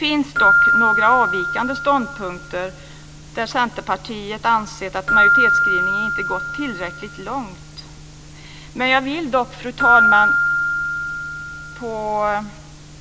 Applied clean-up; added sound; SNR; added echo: none; Keyboard (musical); -2 dB; none.